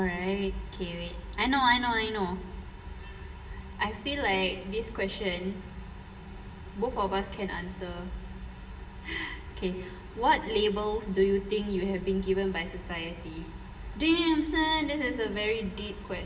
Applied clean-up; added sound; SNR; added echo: none; none; none; reverberation time 0.9 s.